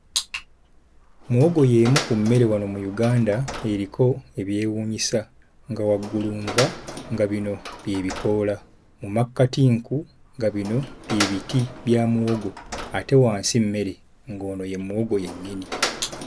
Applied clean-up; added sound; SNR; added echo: none; Door; 12 dB; none.